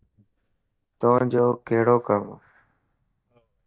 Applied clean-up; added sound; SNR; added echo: neural mask model DeepFilterNet 3.